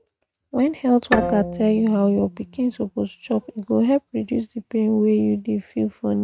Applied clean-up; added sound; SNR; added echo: neural mask model RNNoise.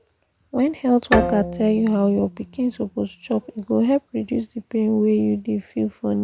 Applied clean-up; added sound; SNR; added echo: none; Bowed string instrument; 7 dB; none.